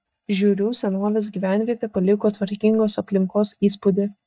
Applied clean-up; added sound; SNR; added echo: neural mask model DeepFilterNet 3.